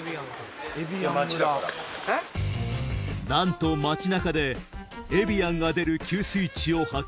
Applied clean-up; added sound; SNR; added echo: none; none; none; none.